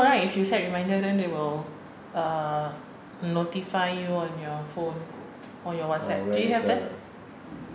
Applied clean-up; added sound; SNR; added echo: none; none; none; none.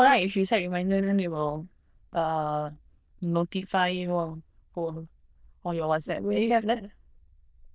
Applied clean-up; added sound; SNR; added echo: neural diffusion model UNIVERSE++.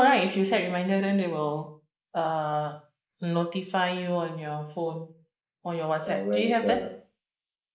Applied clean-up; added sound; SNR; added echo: neural mask model Resemble Enhance denoiser.